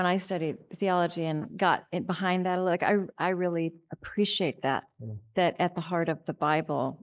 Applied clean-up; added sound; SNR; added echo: neural mask model Resemble Enhance denoiser.